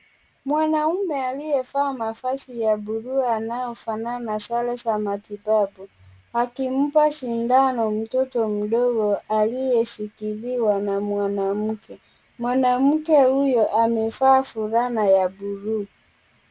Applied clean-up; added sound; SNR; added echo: none; none; none; none.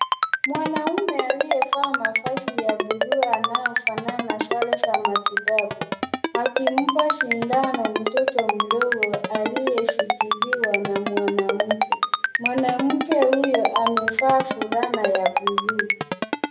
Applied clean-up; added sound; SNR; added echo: none; Ringtone; -1 dB; reverberation time 0.7 s.